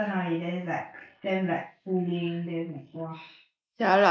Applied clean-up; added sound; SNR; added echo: neural mask model Resemble Enhance denoiser.